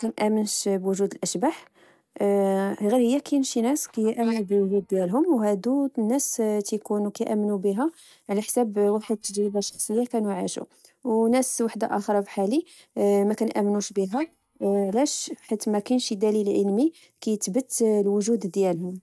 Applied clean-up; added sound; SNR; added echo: neural mask model DeepFilterNet 3.